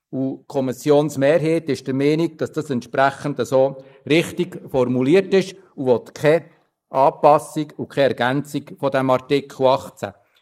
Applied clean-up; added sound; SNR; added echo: neural mask model Resemble Enhance denoiser.